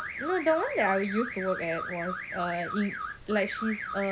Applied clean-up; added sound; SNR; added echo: none; Alarm / Car; 6 dB; none.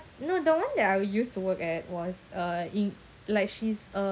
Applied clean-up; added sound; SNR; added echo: none; none; none; none.